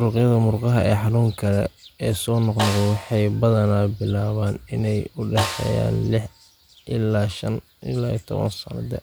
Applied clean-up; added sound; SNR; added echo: none; Snare drum; 13 dB; none.